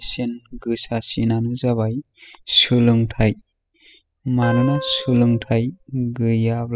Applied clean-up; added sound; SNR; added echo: classical method spectral subtraction.